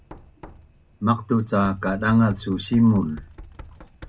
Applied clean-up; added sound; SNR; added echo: none; Knock; 19 dB; none.